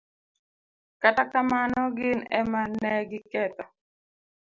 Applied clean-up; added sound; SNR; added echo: none; none; none; none.